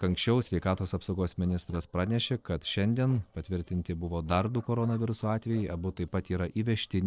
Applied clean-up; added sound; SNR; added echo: neural separator model SepFormer DNS4.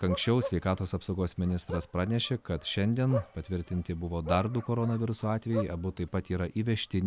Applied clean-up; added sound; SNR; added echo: none; Bark; 12 dB; none.